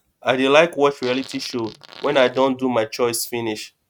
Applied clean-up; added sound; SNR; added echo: neural mask model RNNoise.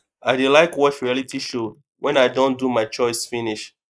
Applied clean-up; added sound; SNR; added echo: neural mask model Resemble Enhance denoiser.